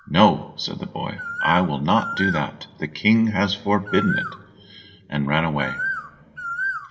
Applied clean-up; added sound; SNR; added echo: none; Bird; 9 dB; reverberation time 2.8 s.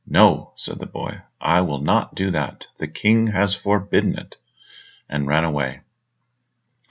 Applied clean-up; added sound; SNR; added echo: none; none; none; none.